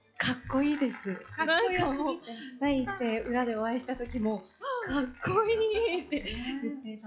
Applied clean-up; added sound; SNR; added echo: classical method log-MMSE.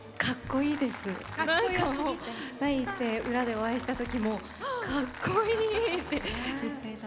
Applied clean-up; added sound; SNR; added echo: none; Applause; 14 dB; none.